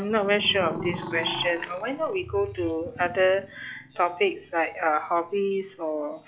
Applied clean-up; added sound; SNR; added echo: classical method log-MMSE.